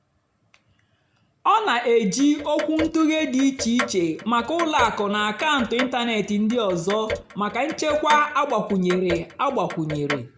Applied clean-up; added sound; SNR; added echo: none; Clock; 10 dB; none.